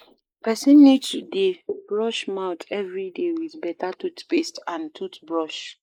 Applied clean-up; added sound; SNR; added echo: neural mask model Resemble Enhance denoiser.